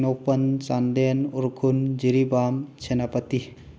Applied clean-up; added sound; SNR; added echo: none; none; none; none.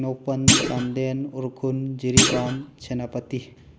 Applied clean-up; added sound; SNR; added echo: none; Thump, thud; -3 dB; none.